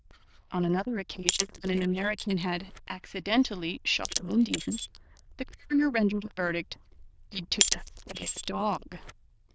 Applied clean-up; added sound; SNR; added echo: neural diffusion model UNIVERSE++.